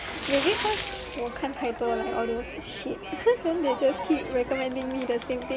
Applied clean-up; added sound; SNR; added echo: none; Splash, splatter + Crowd; 6 dB; none.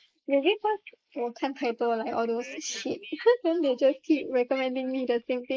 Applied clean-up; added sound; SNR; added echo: neural mask model Resemble Enhance denoiser.